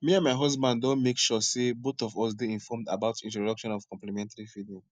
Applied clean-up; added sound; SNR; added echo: none; none; none; none.